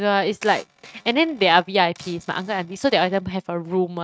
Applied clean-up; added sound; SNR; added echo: neural mask model RNNoise.